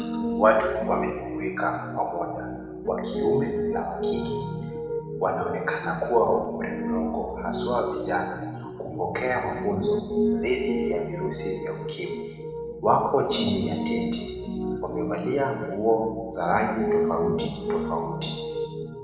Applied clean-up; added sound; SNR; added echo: none; Piano; 2 dB; reverberation time 1.2 s.